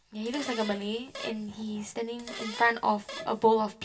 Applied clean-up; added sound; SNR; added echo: none; Fart; 13 dB; reverberation time 0.2 s.